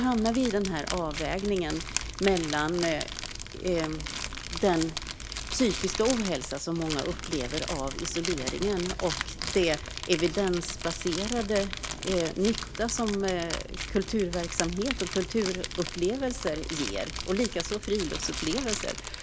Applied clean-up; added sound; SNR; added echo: none; Crumpling, crinkling; 6 dB; none.